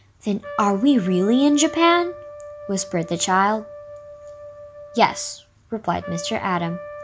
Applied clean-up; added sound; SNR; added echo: none; Trumpet; 15 dB; none.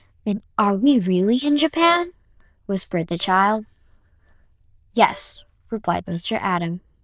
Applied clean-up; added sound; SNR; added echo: neural diffusion model UNIVERSE++.